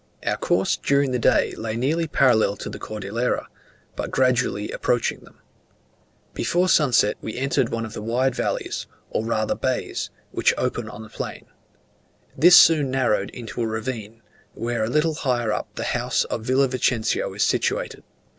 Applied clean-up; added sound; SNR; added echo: none; none; none; none.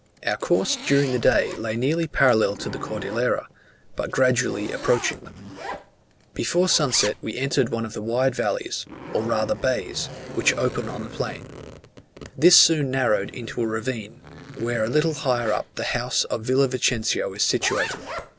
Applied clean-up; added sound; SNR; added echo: none; Zipper (clothing); 14 dB; none.